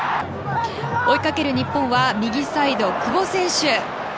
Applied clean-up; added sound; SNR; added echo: none; none; none; none.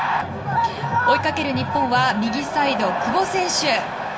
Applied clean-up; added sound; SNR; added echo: none; none; none; reverberation time 0.3 s.